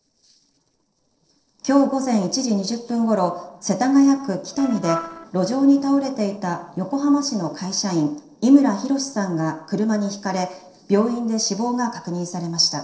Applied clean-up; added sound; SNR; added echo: neural separator model SepFormer DNS4.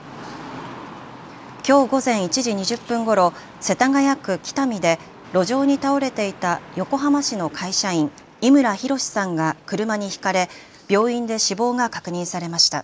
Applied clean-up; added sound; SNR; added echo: none; none; none; none.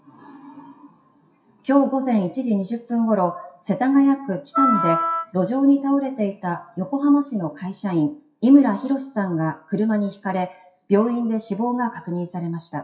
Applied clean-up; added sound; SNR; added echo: classical method WPE with log-MMSE.